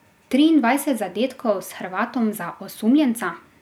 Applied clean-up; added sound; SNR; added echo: none; none; none; none.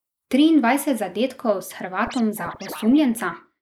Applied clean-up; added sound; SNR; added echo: neural mask model Resemble Enhance denoiser.